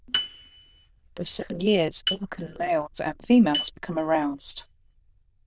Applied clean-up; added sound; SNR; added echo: neural diffusion model UNIVERSE++.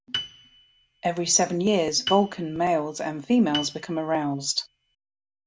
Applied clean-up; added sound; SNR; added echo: none; Piano; 13 dB; none.